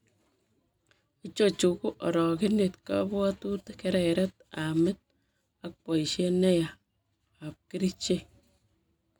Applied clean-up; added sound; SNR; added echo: none; none; none; none.